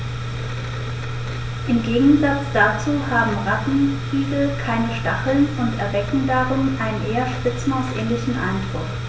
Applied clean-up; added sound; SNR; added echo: none; none; none; none.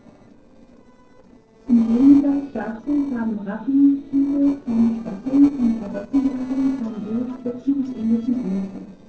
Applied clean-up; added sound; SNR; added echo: neural separator model SepFormer DNS4.